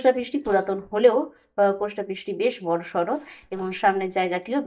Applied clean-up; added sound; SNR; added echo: neural mask model DeepFilterNet 3.